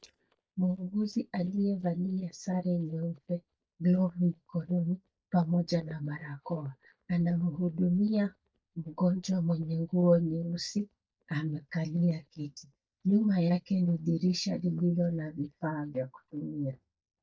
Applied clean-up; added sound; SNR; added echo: neural mask model DeepFilterNet 3.